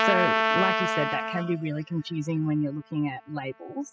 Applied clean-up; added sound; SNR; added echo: classical method spectral subtraction.